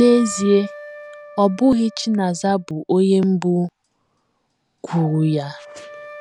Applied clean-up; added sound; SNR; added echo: none; Wind instrument, woodwind instrument; 20 dB; none.